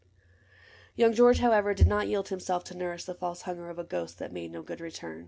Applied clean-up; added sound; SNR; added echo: none; none; none; none.